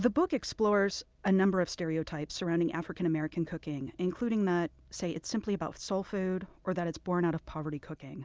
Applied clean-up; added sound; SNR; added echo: none; none; none; none.